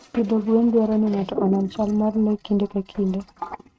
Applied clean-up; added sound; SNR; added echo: neural mask model RNNoise.